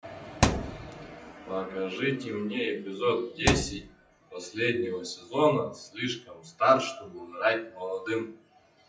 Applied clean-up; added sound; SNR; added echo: classical method WPE with log-MMSE.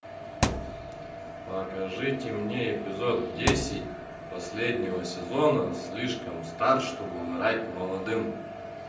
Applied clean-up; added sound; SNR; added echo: none; Thump, thud; 3 dB; reverberation time 0.6 s.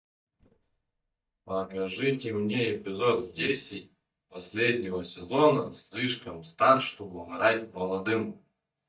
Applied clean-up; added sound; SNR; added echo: neural mask model DeepFilterNet 3.